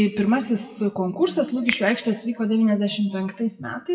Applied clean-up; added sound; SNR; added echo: classical method WPE with log-MMSE.